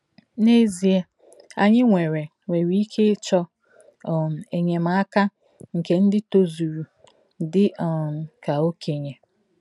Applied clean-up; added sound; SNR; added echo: none; none; none; none.